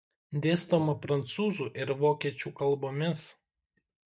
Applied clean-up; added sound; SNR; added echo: neural mask model DeepFilterNet 3.